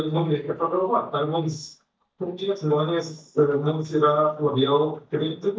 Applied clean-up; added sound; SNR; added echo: neural mask model DeepFilterNet 3.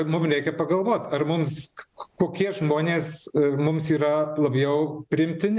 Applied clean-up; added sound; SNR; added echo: none; none; none; none.